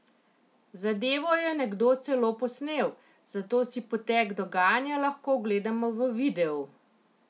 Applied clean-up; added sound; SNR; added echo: none; none; none; none.